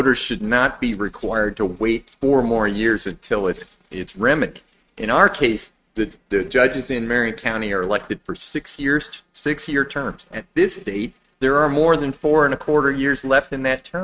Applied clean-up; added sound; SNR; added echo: neural mask model RNNoise.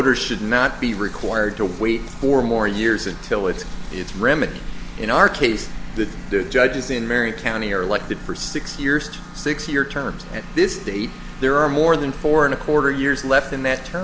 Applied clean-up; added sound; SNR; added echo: none; Engine; 17 dB; none.